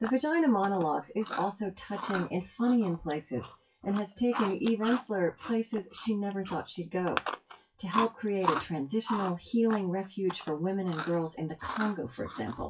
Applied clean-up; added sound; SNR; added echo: classical method WPE with log-MMSE.